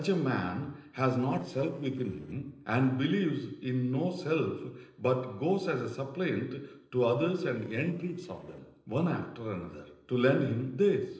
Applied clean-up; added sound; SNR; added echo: neural separator model SepFormer DNS4.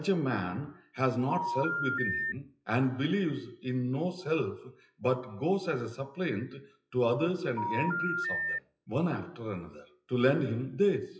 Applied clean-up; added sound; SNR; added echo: classical method WPE with log-MMSE.